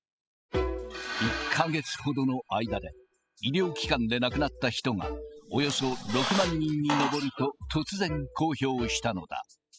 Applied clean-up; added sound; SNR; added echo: classical method spectral subtraction.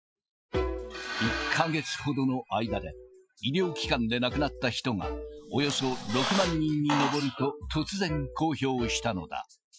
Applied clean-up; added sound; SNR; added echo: classical method Wiener filter.